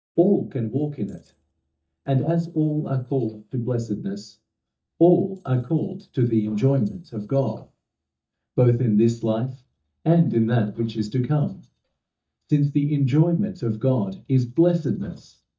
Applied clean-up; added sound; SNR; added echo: neural mask model DeepFilterNet 3.